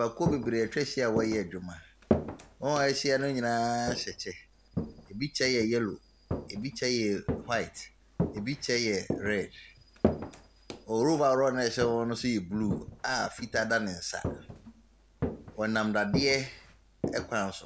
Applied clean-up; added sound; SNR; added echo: none; Walk, footsteps; 7 dB; none.